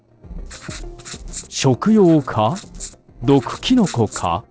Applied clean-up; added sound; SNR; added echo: neural separator model SepFormer DNS4.